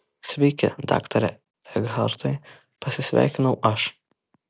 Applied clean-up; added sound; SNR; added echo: none; none; none; none.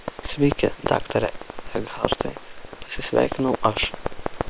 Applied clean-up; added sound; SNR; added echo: neural separator model SepFormer WHAM!.